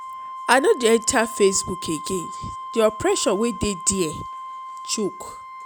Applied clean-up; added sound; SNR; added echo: none; Wind instrument, woodwind instrument; 12 dB; none.